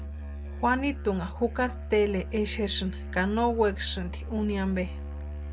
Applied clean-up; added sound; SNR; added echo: none; Musical instrument; 7 dB; none.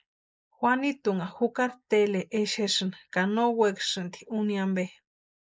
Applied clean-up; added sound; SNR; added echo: neural mask model Resemble Enhance denoiser.